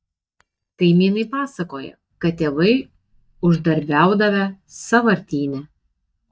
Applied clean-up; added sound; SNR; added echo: neural mask model DeepFilterNet 3.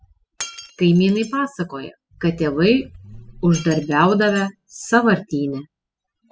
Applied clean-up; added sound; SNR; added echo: classical method spectral subtraction.